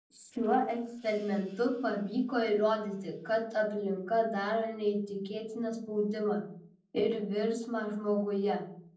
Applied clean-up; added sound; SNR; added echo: neural separator model SepFormer DNS4.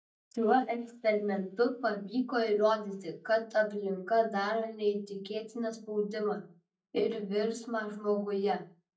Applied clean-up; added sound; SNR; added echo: neural mask model DeepFilterNet 3.